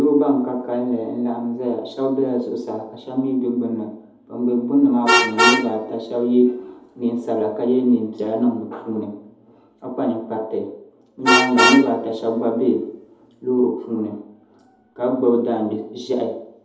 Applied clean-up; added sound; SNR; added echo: none; Vehicle horn, car horn, honking; 5 dB; reverberation time 0.7 s.